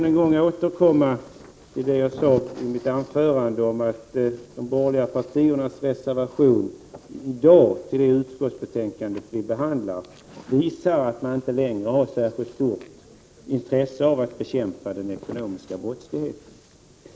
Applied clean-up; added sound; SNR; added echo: none; none; none; none.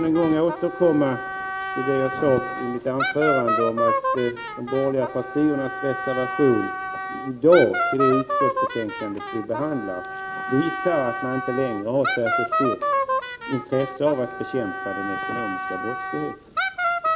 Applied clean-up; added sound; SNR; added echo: none; Wind instrument, woodwind instrument; 3 dB; none.